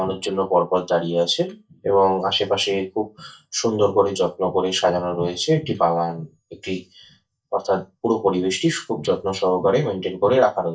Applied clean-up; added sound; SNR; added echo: neural mask model DeepFilterNet 3.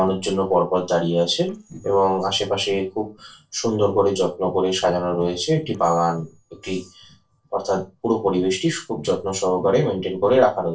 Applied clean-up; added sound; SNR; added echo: neural separator model SepFormer DNS4.